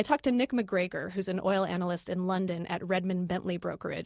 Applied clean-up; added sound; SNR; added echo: none; none; none; none.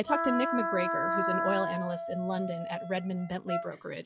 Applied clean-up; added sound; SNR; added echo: classical method log-MMSE.